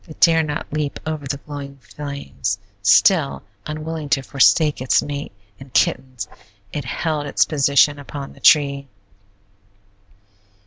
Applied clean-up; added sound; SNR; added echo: none; none; none; none.